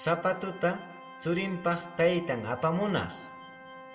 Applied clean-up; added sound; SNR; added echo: none; Organ; 17 dB; reverberation time 0.7 s.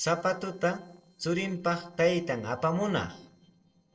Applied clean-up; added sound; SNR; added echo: neural separator model SepFormer DNS4.